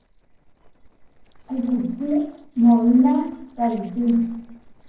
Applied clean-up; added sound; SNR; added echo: neural separator model SepFormer DNS4.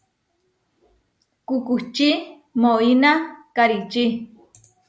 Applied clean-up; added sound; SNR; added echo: none; none; none; none.